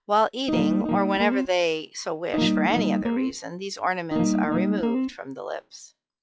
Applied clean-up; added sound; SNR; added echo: classical method log-MMSE.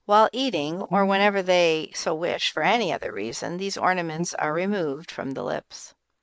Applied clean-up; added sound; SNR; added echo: neural mask model Resemble Enhance denoiser.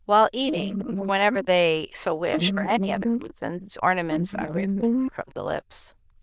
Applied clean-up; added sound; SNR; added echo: neural diffusion model UNIVERSE++.